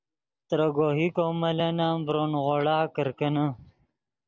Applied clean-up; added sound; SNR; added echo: none; none; none; none.